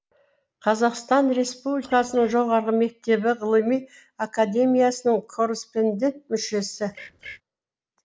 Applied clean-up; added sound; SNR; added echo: neural mask model Resemble Enhance denoiser.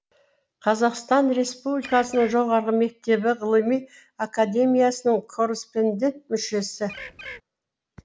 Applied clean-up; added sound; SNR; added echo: none; Bird; 15 dB; none.